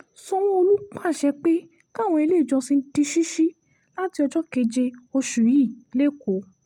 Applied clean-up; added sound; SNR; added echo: none; none; none; none.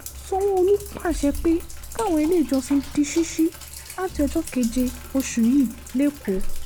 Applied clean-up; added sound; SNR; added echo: none; Sink (filling or washing); 10 dB; none.